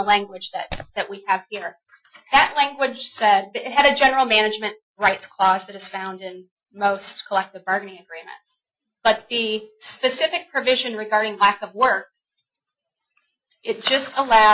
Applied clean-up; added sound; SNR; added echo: classical method Wiener filter.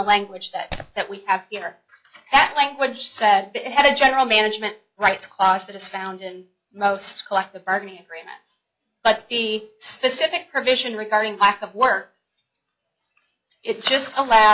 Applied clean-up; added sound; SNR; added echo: classical method log-MMSE.